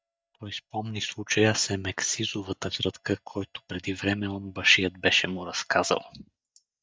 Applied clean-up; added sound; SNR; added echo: neural mask model DeepFilterNet 3.